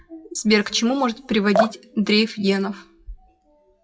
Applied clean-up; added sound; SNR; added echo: classical method WPE with log-MMSE.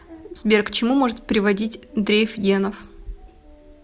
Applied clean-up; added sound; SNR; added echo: none; none; none; none.